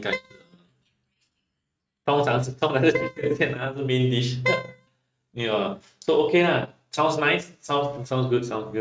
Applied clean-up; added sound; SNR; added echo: neural mask model RNNoise.